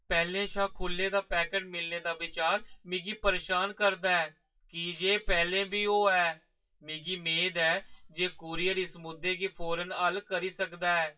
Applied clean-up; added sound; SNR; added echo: classical method WPE with log-MMSE.